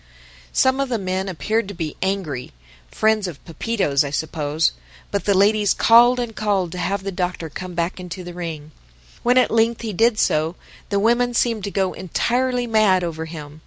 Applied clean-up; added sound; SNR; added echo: none; none; none; none.